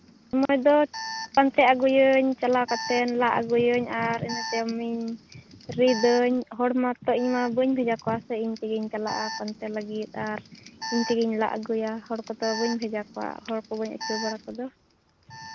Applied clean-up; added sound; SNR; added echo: none; Alarm; 14 dB; none.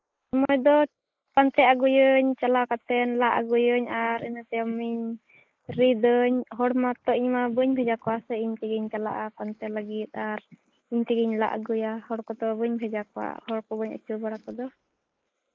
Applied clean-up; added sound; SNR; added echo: neural mask model Resemble Enhance denoiser.